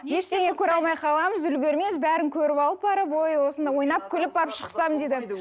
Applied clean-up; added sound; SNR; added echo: none; none; none; none.